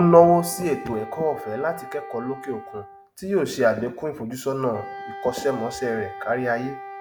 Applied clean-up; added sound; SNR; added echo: none; Wind instrument, woodwind instrument; 15 dB; none.